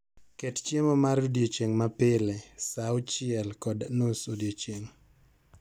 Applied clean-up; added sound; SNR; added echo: none; none; none; none.